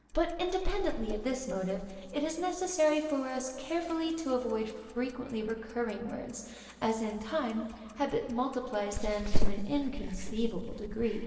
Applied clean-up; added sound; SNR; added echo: neural separator model SepFormer DNS4.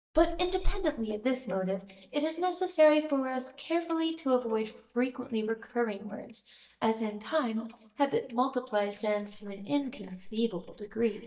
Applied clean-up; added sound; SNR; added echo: neural mask model DeepFilterNet 3.